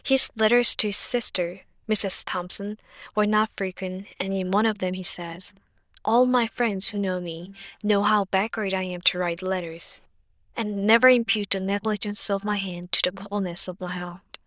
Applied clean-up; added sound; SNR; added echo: neural diffusion model UNIVERSE++.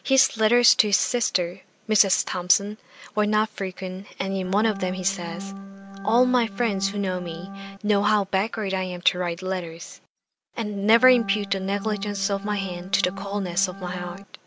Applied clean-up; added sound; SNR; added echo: none; Organ; 11 dB; none.